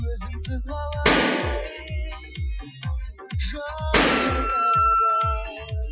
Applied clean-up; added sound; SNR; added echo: classical method Wiener filter.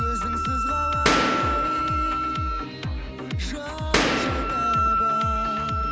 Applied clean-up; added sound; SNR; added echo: none; Boom + Wind instrument, woodwind instrument; -5 dB; none.